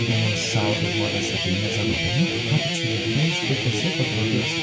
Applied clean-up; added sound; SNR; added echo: none; Guitar; -1 dB; reverberation time 0.3 s.